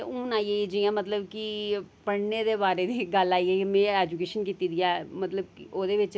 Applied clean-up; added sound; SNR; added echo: none; none; none; none.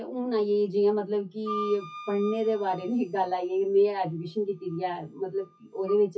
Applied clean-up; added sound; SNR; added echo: classical method WPE with log-MMSE.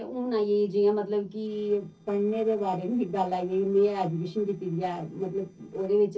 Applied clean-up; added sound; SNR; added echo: neural separator model SepFormer DNS4.